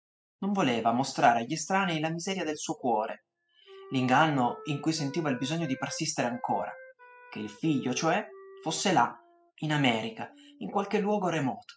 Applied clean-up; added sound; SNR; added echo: classical method spectral subtraction.